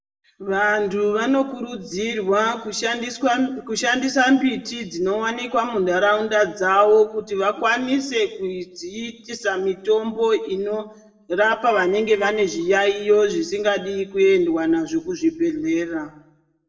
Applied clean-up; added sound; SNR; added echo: neural separator model SepFormer DNS4.